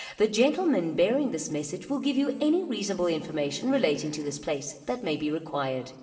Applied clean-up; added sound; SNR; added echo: none; Wind instrument, woodwind instrument; 17 dB; reverberation time 2.9 s.